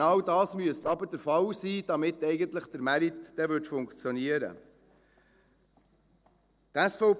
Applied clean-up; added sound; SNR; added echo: neural separator model SepFormer DNS4.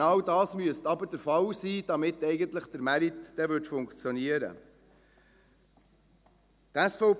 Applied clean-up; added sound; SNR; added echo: none; none; none; none.